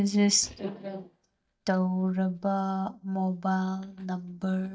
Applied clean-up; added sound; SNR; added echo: neural mask model DeepFilterNet 3.